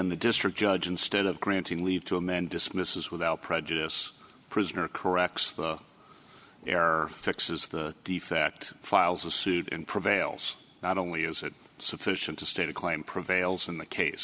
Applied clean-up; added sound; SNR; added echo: none; none; none; none.